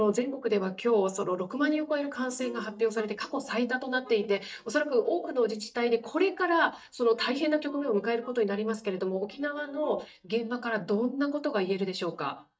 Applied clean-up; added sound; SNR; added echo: neural mask model DeepFilterNet 3.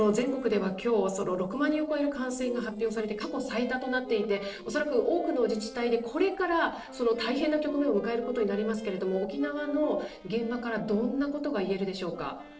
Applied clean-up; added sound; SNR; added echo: neural separator model SepFormer DNS4.